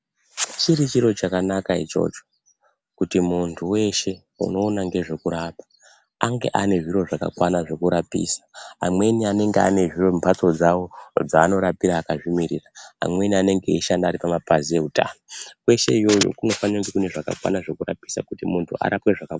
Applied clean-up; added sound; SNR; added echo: none; none; none; none.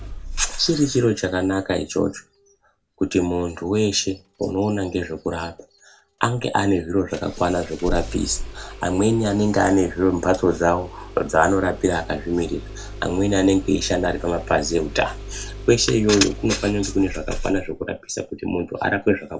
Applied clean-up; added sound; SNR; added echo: none; Engine starting; 13 dB; reverberation time 0.2 s.